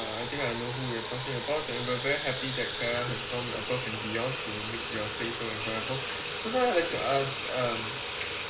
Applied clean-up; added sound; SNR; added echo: none; Sink (filling or washing) / Water tap, faucet; 3 dB; reverberation time 0.2 s.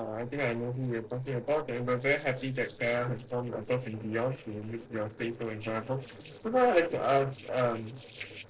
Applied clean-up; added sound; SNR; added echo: neural separator model SepFormer DNS4.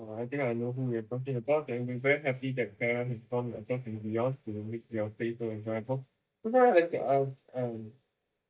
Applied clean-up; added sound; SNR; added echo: neural mask model DeepFilterNet 3.